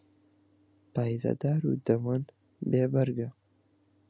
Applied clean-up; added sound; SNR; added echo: none; none; none; none.